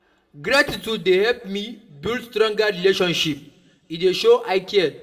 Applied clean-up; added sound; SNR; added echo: none; none; none; reverberation time 0.6 s.